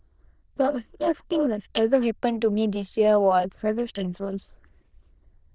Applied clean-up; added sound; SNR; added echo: neural diffusion model UNIVERSE++.